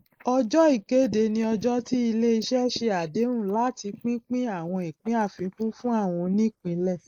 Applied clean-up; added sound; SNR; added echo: neural mask model Resemble Enhance denoiser.